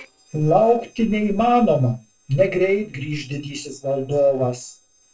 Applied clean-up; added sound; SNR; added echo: neural separator model SepFormer DNS4.